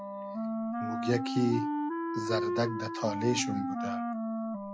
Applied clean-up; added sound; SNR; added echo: classical method Wiener filter.